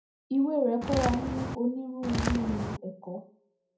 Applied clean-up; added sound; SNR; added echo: none; Walk, footsteps; 0 dB; reverberation time 0.4 s.